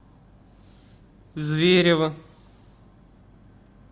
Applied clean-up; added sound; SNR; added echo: none; none; none; none.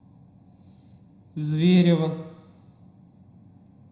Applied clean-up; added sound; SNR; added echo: none; none; none; reverberation time 0.7 s.